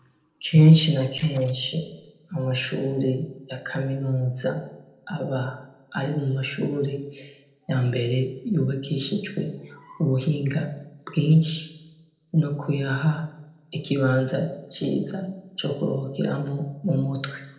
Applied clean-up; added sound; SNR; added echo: neural separator model SepFormer DNS4.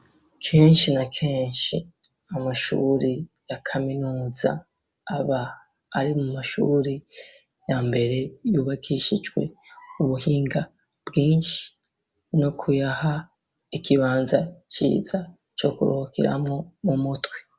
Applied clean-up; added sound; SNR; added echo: none; none; none; none.